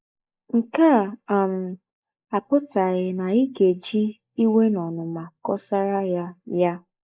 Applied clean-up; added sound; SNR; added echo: neural mask model Resemble Enhance denoiser.